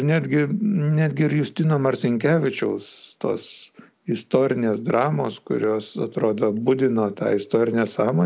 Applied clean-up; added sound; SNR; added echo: none; none; none; none.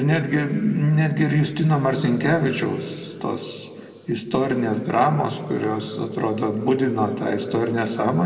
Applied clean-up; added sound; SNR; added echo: none; none; none; reverberation time 2.0 s.